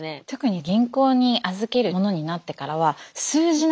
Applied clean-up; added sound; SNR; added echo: none; none; none; none.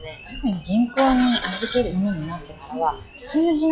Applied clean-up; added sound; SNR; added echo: classical method log-MMSE.